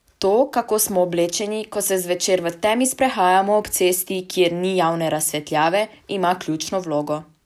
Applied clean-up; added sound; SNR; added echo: none; none; none; none.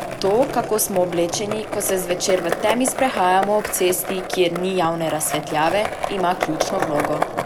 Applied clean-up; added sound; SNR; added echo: none; Skateboard; 6 dB; none.